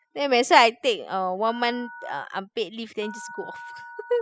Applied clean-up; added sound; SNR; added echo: classical method spectral subtraction.